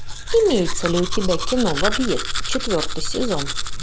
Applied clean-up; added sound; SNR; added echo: none; Domestic sounds, home sounds; 0 dB; none.